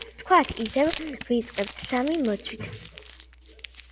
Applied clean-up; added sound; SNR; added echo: none; Crumpling, crinkling; 9 dB; none.